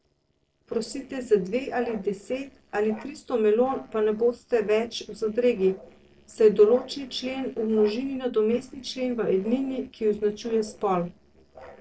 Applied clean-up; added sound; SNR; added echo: neural separator model SepFormer DNS4.